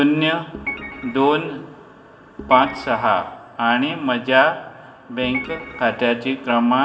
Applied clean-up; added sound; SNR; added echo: none; Organ; 12 dB; reverberation time 2.6 s.